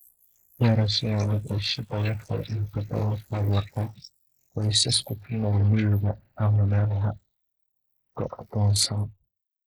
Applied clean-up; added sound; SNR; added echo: neural mask model Resemble Enhance denoiser.